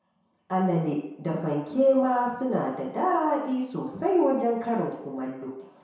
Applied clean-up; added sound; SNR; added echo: none; none; none; reverberation time 0.7 s.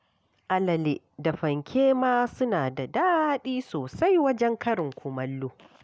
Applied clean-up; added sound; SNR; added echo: none; none; none; none.